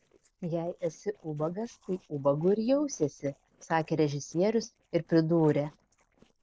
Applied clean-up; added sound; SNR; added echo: neural separator model SepFormer DNS4.